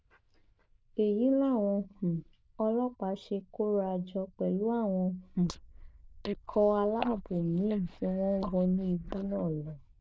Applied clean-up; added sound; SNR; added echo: neural diffusion model UNIVERSE++.